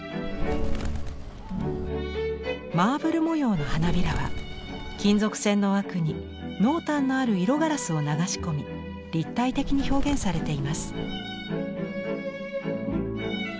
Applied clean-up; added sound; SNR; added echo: none; Bird; 2 dB; none.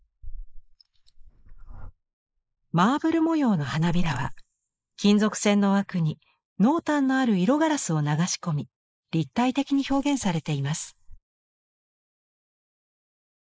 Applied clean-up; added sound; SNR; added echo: neural mask model Resemble Enhance denoiser.